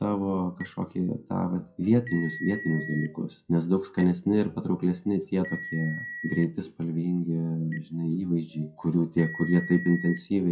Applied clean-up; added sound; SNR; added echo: classical method WPE with log-MMSE.